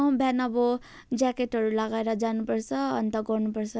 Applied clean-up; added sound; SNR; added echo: none; none; none; none.